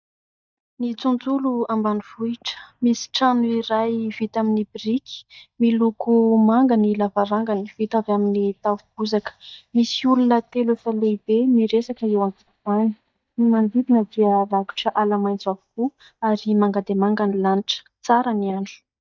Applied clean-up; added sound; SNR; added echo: neural mask model DeepFilterNet 3.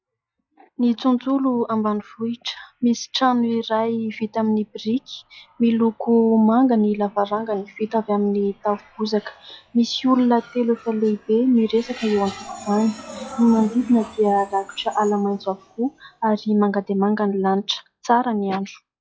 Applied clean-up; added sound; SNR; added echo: classical method log-MMSE.